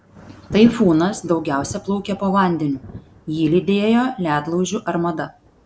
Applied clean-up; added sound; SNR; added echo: none; Thunder; 18 dB; none.